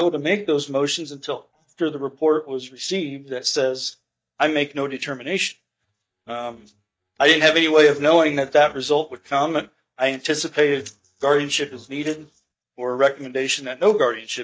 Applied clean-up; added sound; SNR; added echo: neural mask model DeepFilterNet 3.